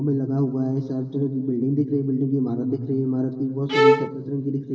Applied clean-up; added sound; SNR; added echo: none; Bowed string instrument; -3 dB; reverberation time 2.6 s.